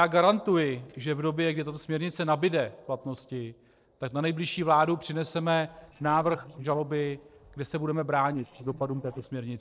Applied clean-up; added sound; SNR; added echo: neural separator model SepFormer DNS4.